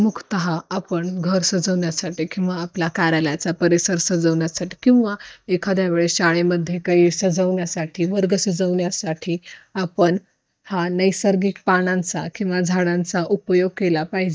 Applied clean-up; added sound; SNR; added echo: neural mask model DeepFilterNet 3.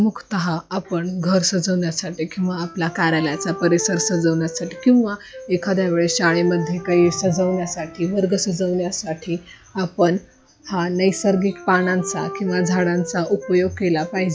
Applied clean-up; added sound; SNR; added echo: classical method log-MMSE.